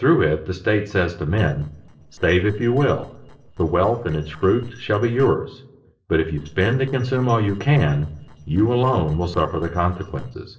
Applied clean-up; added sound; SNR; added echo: neural separator model SepFormer DNS4.